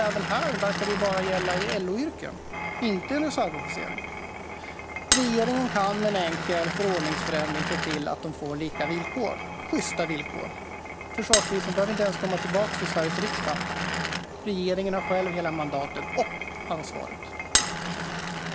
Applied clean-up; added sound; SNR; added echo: none; Glass; 2 dB; none.